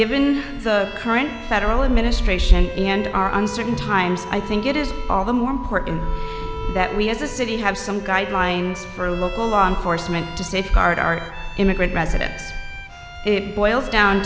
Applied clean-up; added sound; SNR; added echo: none; Bowed string instrument; 16 dB; none.